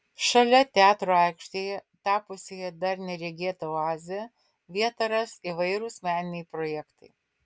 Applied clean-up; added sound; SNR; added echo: none; none; none; none.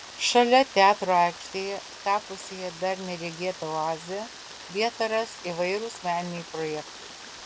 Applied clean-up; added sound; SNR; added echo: none; Rain; 15 dB; none.